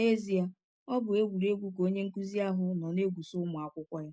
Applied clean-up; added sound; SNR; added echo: none; none; none; none.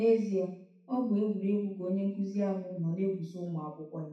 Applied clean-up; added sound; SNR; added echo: none; none; none; reverberation time 0.6 s.